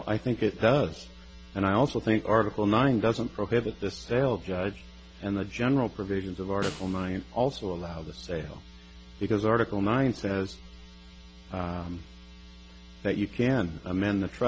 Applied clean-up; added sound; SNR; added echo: none; Snare drum; 16 dB; none.